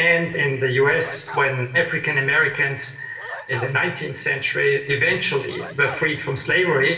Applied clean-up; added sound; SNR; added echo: none; Sneeze; 19 dB; reverberation time 1.0 s.